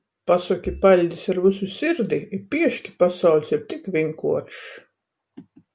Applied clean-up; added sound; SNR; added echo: none; Marimba, xylophone / Wood; 14 dB; none.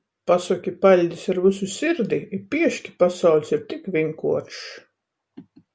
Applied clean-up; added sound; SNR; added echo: none; none; none; none.